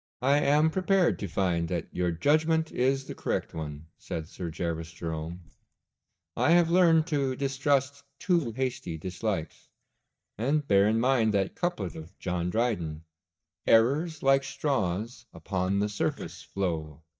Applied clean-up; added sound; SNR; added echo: neural mask model DeepFilterNet 3.